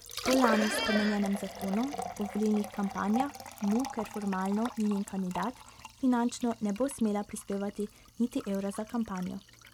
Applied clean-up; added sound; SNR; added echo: none; Liquid + Squeak; 8 dB; none.